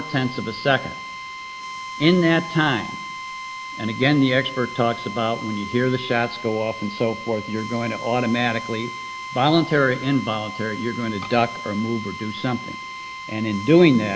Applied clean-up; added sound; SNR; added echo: none; Drill; 11 dB; none.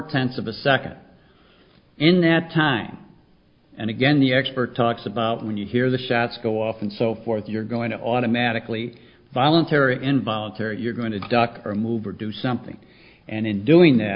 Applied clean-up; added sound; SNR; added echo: none; none; none; none.